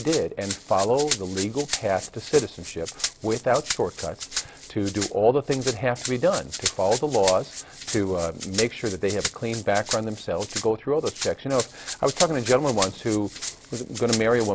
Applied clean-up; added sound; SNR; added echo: none; Rattle (instrument); 9 dB; none.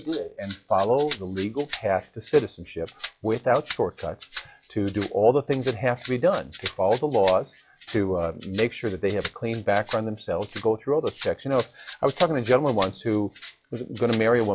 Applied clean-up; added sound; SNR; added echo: classical method log-MMSE.